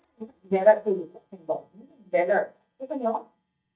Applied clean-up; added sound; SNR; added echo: neural mask model DeepFilterNet 3.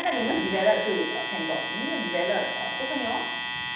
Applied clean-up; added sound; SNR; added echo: none; Alarm; 3 dB; reverberation time 0.9 s.